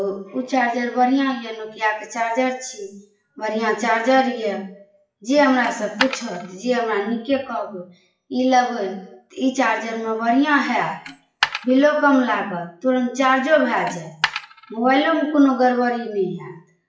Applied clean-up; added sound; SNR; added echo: classical method WPE with log-MMSE.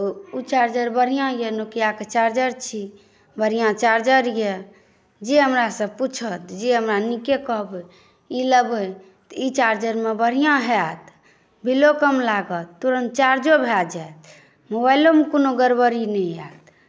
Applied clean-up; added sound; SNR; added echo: none; none; none; none.